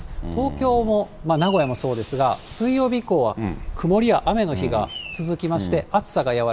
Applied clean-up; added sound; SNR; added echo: none; Bird vocalization, bird call, bird song; 15 dB; none.